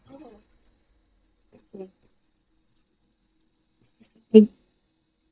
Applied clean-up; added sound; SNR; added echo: neural mask model DeepFilterNet 3.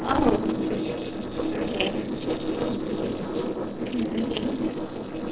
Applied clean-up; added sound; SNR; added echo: neural separator model SepFormer DNS4.